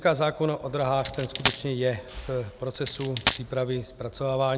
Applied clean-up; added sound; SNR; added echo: none; Coin (dropping); 3 dB; none.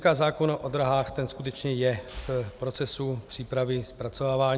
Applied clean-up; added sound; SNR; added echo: none; none; none; none.